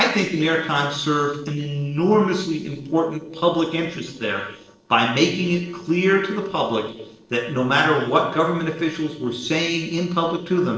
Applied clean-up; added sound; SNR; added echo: neural separator model SepFormer DNS4.